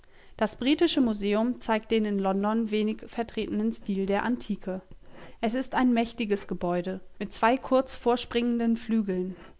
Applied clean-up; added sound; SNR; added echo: none; Writing; 19 dB; none.